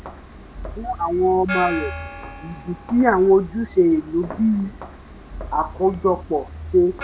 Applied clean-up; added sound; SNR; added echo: none; Walk, footsteps + Gong; 12 dB; none.